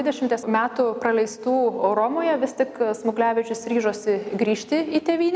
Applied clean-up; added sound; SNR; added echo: none; none; none; none.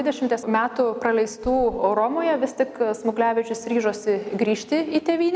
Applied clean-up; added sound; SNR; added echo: none; Run; 16 dB; none.